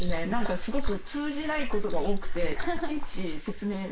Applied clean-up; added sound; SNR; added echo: neural mask model Resemble Enhance denoiser.